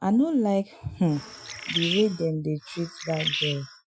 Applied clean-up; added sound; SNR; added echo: classical method Wiener filter.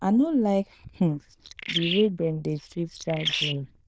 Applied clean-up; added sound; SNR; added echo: neural diffusion model UNIVERSE++.